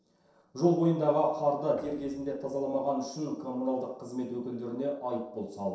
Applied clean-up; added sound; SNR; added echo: neural separator model SepFormer DNS4.